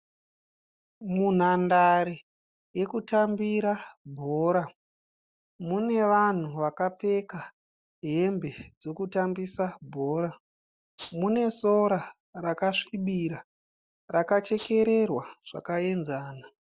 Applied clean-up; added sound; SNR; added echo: neural separator model SepFormer DNS4.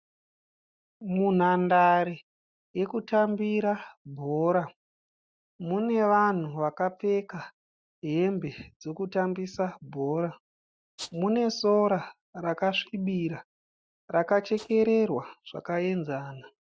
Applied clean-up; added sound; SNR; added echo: neural mask model RNNoise.